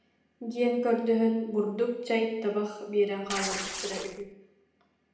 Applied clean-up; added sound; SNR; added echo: none; Tearing; 6 dB; reverberation time 0.8 s.